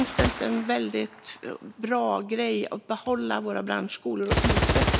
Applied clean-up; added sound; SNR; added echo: none; Gunshot, gunfire; 1 dB; none.